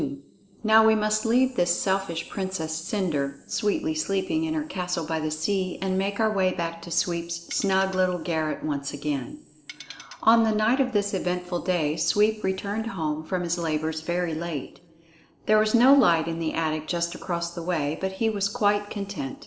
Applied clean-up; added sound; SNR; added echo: neural separator model SepFormer DNS4.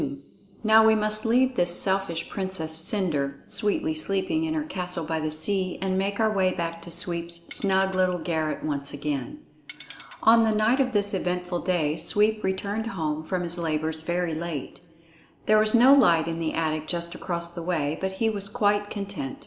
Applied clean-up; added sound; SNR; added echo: none; Tools; 18 dB; reverberation time 3.0 s.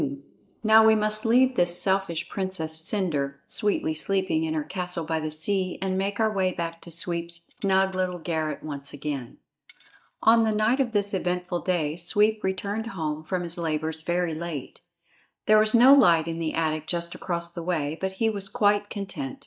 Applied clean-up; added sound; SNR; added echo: neural mask model DeepFilterNet 3.